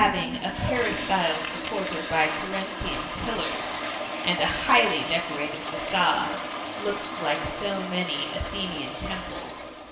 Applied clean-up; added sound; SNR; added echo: none; Toilet flush; 4 dB; reverberation time 1.1 s.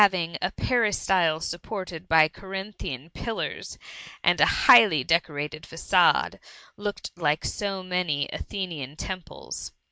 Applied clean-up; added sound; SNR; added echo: none; none; none; none.